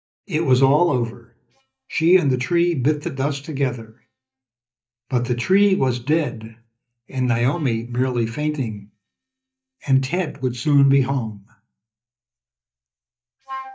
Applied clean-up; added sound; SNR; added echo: neural mask model DeepFilterNet 3.